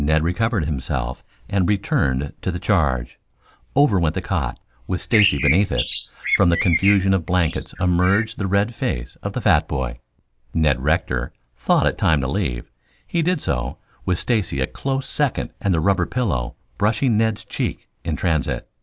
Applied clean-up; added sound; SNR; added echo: neural mask model Resemble Enhance denoiser.